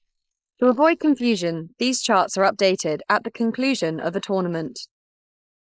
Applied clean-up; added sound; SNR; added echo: neural mask model Resemble Enhance denoiser.